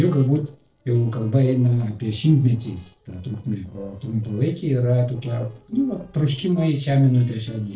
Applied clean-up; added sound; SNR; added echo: neural separator model SepFormer DNS4.